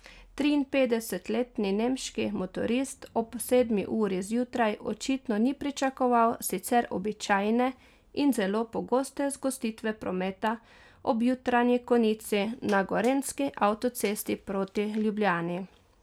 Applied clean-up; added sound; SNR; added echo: none; none; none; none.